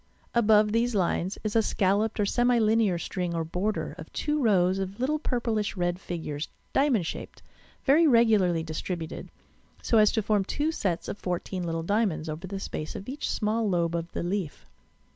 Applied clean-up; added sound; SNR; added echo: none; none; none; none.